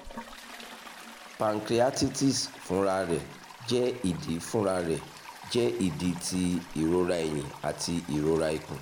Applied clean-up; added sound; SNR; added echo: none; Toilet flush; 16 dB; none.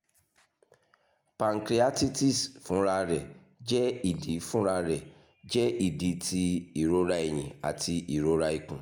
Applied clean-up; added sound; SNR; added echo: none; none; none; none.